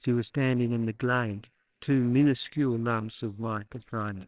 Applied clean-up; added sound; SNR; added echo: neural separator model SepFormer WHAMR!.